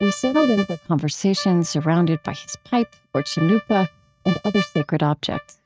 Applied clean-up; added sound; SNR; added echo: neural mask model RNNoise.